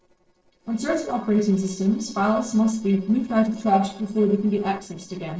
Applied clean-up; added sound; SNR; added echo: neural separator model SepFormer DNS4.